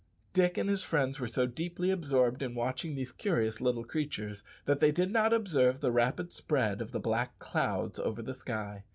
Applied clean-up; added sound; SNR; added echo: none; none; none; none.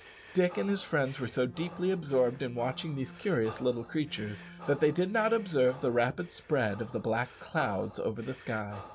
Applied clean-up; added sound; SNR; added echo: none; Breathing + Bowed string instrument; 18 dB; none.